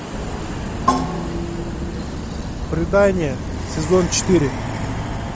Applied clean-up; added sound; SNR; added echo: none; Percussion; 7 dB; none.